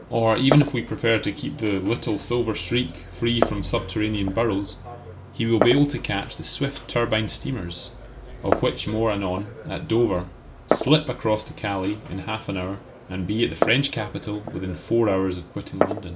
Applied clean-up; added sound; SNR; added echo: none; Glass; 8 dB; none.